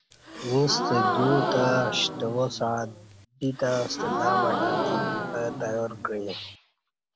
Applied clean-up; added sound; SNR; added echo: none; Gasp; 1 dB; none.